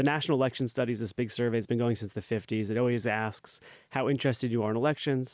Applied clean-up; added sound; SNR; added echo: none; none; none; none.